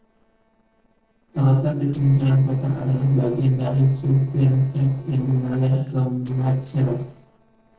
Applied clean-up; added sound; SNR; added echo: neural separator model SepFormer DNS4.